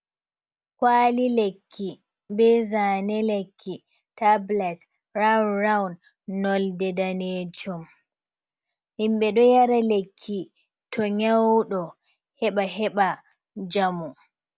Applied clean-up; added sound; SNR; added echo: none; none; none; none.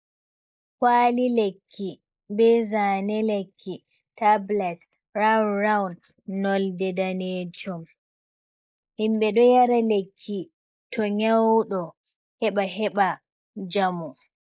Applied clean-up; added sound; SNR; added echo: neural mask model Resemble Enhance denoiser.